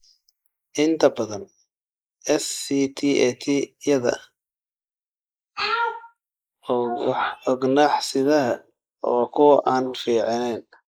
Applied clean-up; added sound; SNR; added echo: neural mask model Resemble Enhance denoiser.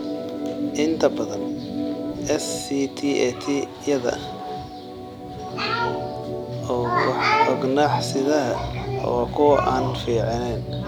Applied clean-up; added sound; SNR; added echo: none; Organ; 5 dB; none.